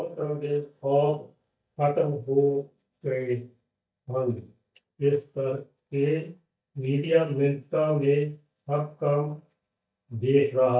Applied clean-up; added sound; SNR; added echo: neural mask model DeepFilterNet 3.